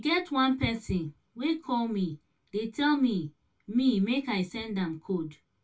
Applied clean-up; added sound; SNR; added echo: none; none; none; reverberation time 0.2 s.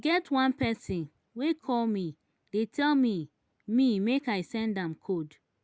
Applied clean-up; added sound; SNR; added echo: none; none; none; none.